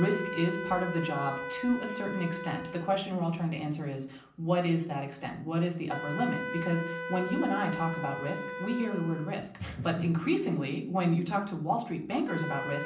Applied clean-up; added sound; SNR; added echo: none; Wind instrument, woodwind instrument; 9 dB; reverberation time 0.6 s.